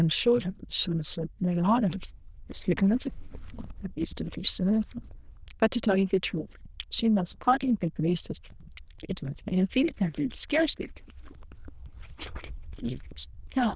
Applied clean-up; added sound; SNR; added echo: neural diffusion model UNIVERSE++.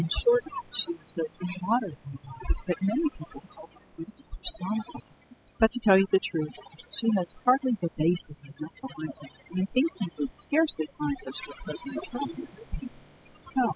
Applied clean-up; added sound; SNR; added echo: classical method spectral subtraction.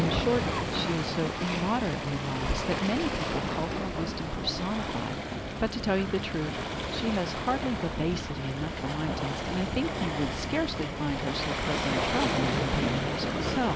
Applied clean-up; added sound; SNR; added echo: none; Waves, surf; 0 dB; none.